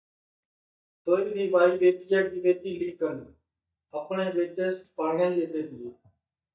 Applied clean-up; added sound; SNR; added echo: neural mask model DeepFilterNet 3.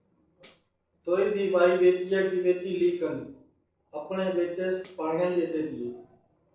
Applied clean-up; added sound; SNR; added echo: neural separator model SepFormer DNS4.